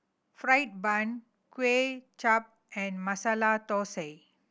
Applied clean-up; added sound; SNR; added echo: none; none; none; none.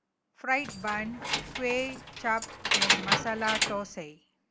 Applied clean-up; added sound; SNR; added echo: none; Keys jangling; -2 dB; none.